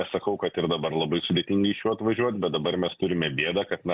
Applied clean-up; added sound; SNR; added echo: neural mask model Resemble Enhance denoiser.